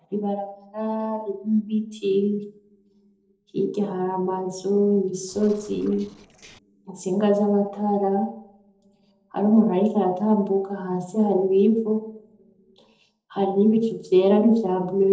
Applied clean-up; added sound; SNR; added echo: neural separator model SepFormer DNS4.